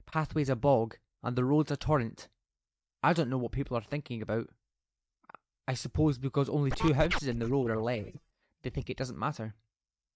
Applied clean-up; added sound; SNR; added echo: neural mask model DeepFilterNet 3.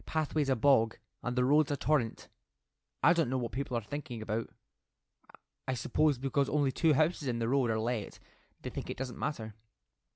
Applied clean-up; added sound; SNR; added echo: none; none; none; none.